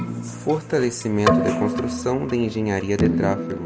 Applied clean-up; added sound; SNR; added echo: none; Keyboard (musical); 1 dB; none.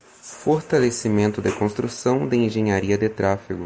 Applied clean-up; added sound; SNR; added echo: none; none; none; none.